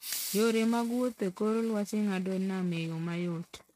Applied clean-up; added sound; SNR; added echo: neural mask model RNNoise.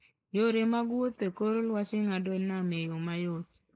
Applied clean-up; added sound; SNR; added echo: neural mask model Resemble Enhance denoiser.